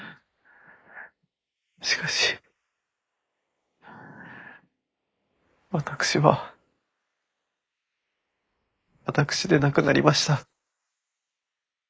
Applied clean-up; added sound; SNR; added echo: neural mask model Resemble Enhance denoiser.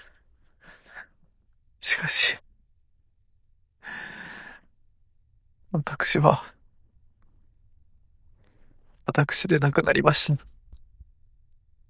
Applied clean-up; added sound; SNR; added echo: neural diffusion model UNIVERSE++.